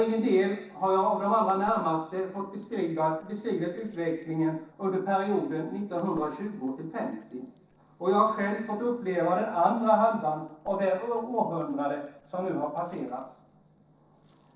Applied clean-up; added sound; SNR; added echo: neural separator model SepFormer DNS4.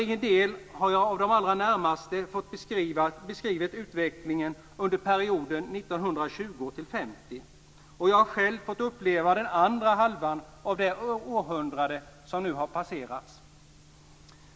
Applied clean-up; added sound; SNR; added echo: none; none; none; none.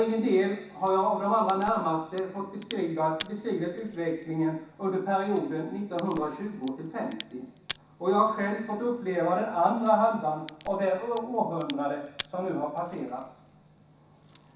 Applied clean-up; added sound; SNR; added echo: none; Crack; 13 dB; reverberation time 0.7 s.